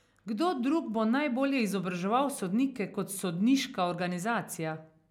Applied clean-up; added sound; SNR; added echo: none; none; none; none.